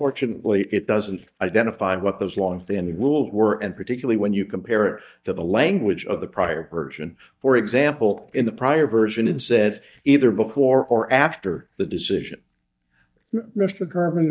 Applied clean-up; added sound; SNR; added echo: neural mask model DeepFilterNet 3.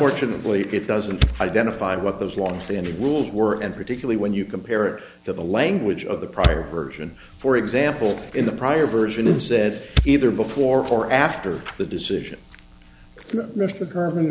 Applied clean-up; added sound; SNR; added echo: none; Fire; 8 dB; none.